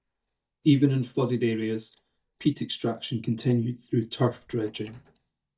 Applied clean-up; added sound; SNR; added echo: neural mask model DeepFilterNet 3.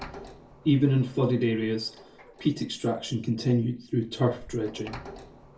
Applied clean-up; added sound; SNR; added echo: none; Sliding door; 20 dB; reverberation time 0.3 s.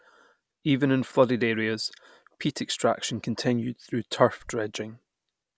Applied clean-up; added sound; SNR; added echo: none; none; none; none.